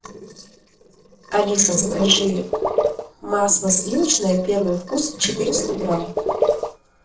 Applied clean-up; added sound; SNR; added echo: neural separator model SepFormer DNS4.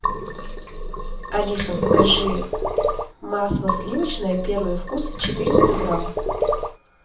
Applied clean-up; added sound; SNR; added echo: none; Sink (filling or washing); -1 dB; reverberation time 0.3 s.